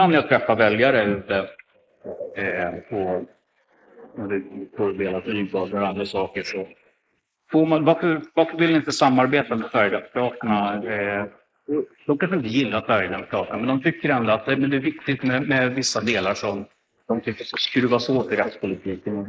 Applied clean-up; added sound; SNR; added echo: neural mask model Resemble Enhance denoiser.